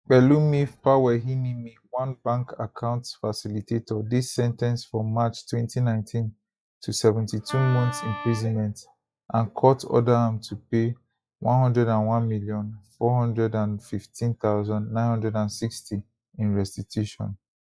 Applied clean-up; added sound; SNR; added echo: classical method log-MMSE.